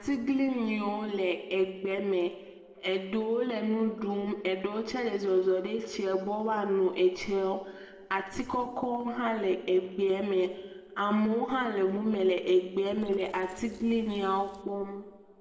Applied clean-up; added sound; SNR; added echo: neural separator model SepFormer DNS4.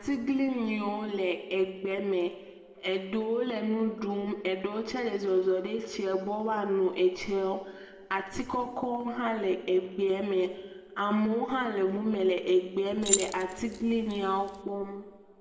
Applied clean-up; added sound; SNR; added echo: none; Keys jangling; 4 dB; reverberation time 1.6 s.